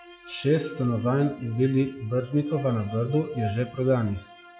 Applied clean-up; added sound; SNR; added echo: classical method log-MMSE.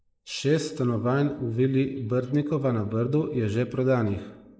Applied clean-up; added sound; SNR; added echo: neural mask model Resemble Enhance denoiser.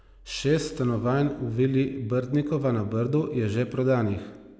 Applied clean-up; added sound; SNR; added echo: none; none; none; none.